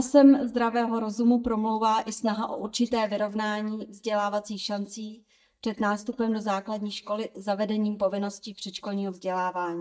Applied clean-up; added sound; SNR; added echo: neural mask model DeepFilterNet 3.